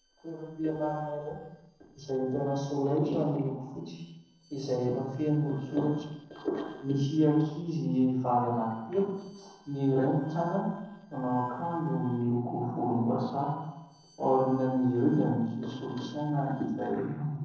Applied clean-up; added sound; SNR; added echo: neural separator model SepFormer DNS4.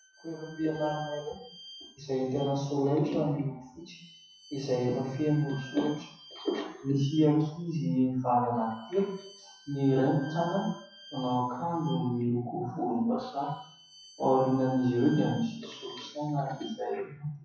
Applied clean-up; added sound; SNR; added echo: classical method WPE with log-MMSE.